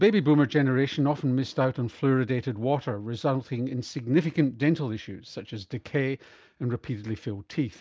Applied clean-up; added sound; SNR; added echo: none; none; none; none.